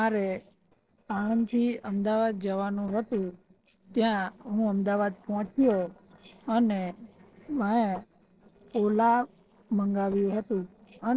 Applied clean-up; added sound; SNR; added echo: neural separator model SepFormer DNS4.